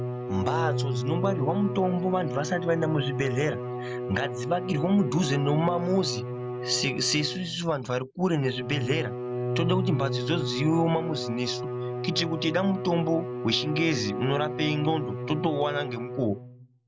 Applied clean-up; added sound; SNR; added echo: none; Bowed string instrument; 4 dB; none.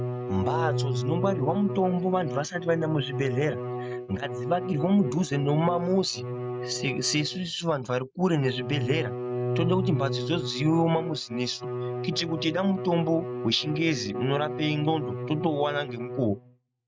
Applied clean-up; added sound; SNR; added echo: neural mask model RNNoise.